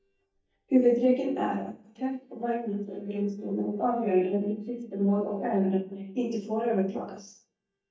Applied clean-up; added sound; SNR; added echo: neural mask model DeepFilterNet 3.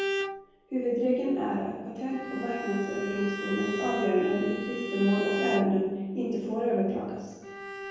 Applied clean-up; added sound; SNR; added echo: none; Bowed string instrument; 7 dB; reverberation time 1.3 s.